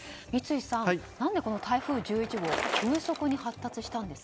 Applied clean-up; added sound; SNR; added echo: none; Bicycle; 8 dB; none.